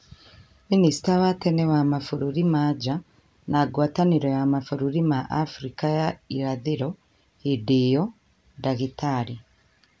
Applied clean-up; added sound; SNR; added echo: none; none; none; none.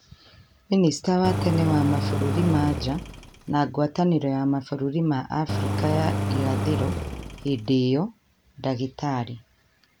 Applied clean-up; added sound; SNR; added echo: none; Engine; 2 dB; none.